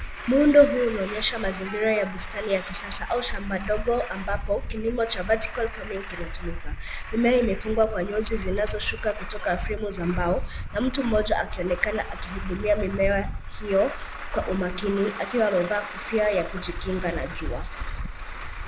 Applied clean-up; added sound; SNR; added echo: none; Truck; 6 dB; none.